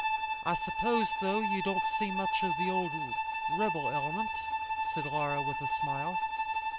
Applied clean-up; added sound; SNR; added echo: none; Bowed string instrument; -4 dB; none.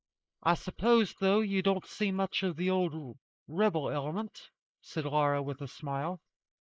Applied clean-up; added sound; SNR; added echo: neural mask model Resemble Enhance denoiser.